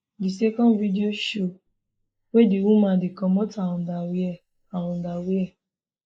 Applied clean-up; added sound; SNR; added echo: neural mask model Resemble Enhance denoiser.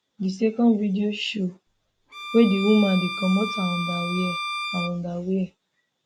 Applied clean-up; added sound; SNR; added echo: none; Bowed string instrument; 8 dB; none.